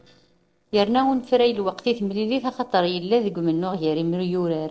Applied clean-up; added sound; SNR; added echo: neural separator model SepFormer DNS4.